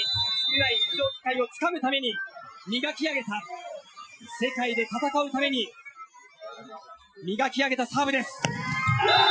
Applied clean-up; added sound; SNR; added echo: classical method Wiener filter.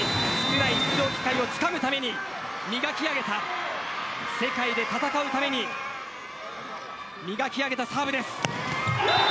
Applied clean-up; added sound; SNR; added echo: none; Meow; 11 dB; none.